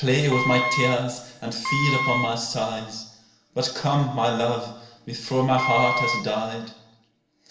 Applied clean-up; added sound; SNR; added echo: none; Wind instrument, woodwind instrument; 2 dB; reverberation time 0.8 s.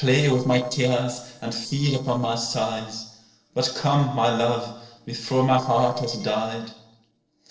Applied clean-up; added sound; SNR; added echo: neural separator model SepFormer DNS4.